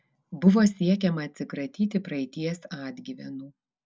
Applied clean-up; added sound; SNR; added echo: none; none; none; none.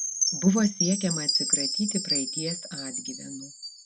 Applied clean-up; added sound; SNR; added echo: none; Chime; 0 dB; none.